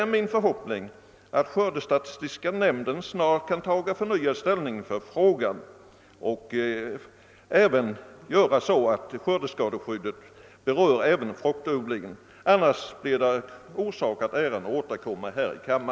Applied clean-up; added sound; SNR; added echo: none; none; none; none.